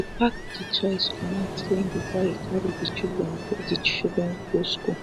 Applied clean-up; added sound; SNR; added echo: none; Ocean; 7 dB; none.